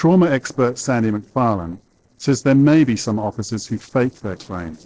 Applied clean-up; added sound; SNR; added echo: neural separator model SepFormer DNS4.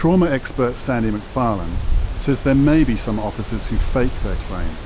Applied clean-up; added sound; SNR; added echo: none; Wind; 3 dB; none.